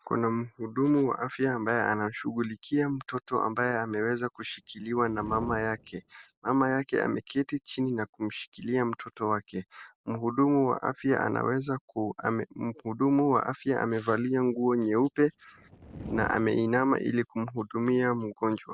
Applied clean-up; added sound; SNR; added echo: none; Fire; 16 dB; none.